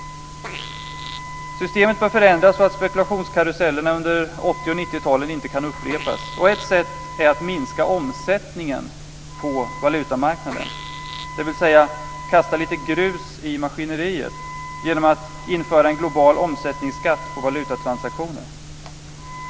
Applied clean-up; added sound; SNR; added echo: none; Wind instrument, woodwind instrument + Fart; 14 dB; none.